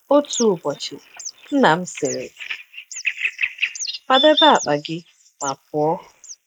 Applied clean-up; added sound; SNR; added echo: neural mask model Resemble Enhance denoiser.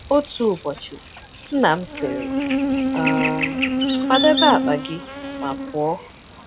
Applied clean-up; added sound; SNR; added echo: none; Buzz; 1 dB; none.